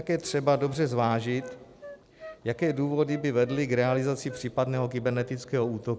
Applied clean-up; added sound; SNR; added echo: none; Wind instrument, woodwind instrument; 19 dB; none.